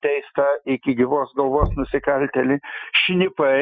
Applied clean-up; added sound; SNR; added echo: classical method Wiener filter.